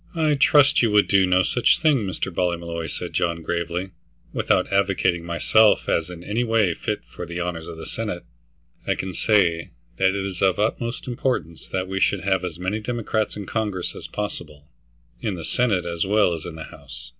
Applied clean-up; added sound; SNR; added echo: none; none; none; none.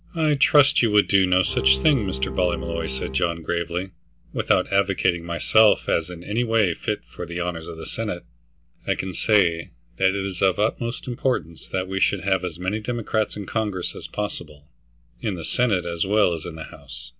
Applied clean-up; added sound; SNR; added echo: none; Bowed string instrument; 7 dB; none.